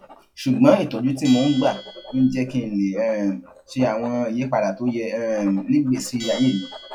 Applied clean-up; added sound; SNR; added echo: classical method log-MMSE.